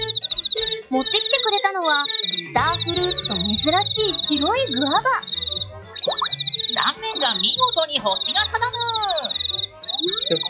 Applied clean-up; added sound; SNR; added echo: classical method log-MMSE.